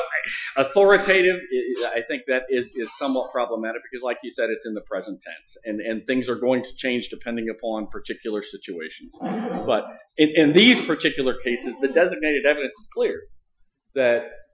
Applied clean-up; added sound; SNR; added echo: classical method Wiener filter.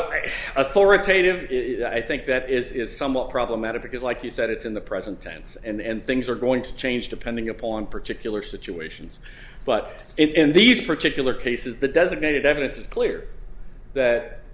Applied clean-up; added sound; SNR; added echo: none; none; none; none.